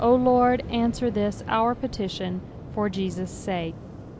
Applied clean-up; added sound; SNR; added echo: none; Waves, surf; 12 dB; none.